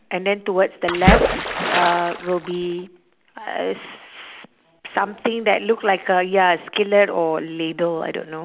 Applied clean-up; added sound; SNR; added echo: none; Splash, splatter; 0 dB; none.